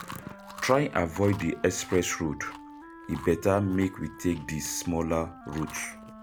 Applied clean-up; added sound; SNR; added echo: none; Wind instrument, woodwind instrument + Chewing, mastication; 15 dB; none.